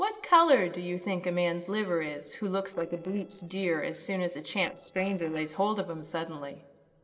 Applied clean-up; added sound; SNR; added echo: neural separator model SepFormer DNS4.